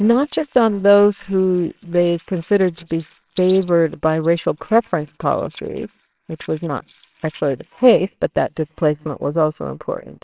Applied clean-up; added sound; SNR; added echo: neural separator model SepFormer WHAMR!.